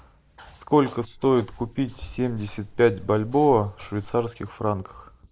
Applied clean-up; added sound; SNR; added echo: neural mask model Resemble Enhance denoiser.